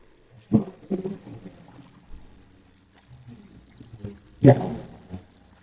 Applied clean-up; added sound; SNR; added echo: neural mask model DeepFilterNet 3.